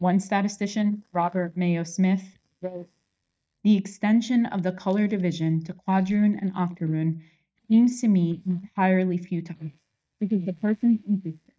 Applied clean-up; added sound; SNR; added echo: neural mask model DeepFilterNet 3.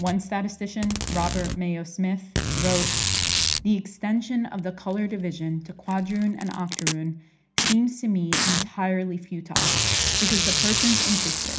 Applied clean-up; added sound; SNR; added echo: none; Packing tape, duct tape; 0 dB; reverberation time 0.4 s.